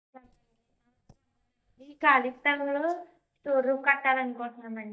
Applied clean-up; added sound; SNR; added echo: neural mask model DeepFilterNet 3.